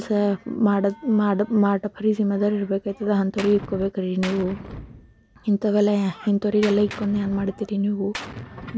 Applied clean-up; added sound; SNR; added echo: none; Gunshot, gunfire; 17 dB; none.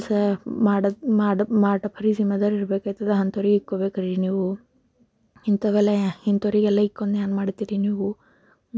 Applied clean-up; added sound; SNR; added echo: none; none; none; none.